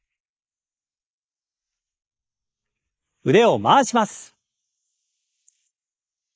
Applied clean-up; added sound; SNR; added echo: neural mask model Resemble Enhance denoiser.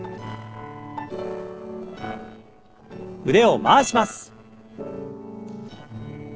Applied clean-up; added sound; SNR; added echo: neural separator model SepFormer DNS4.